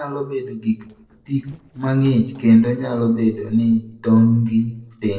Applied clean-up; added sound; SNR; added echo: neural separator model SepFormer DNS4.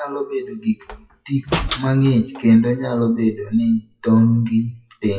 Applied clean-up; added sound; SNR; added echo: classical method WPE with log-MMSE.